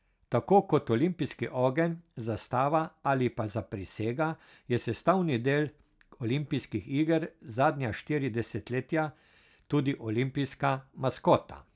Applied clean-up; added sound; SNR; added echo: none; none; none; none.